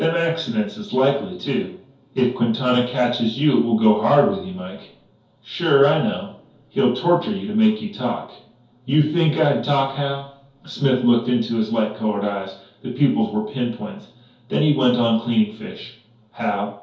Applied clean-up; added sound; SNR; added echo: none; none; none; reverberation time 0.6 s.